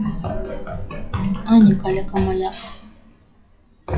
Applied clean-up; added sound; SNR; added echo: classical method WPE with log-MMSE.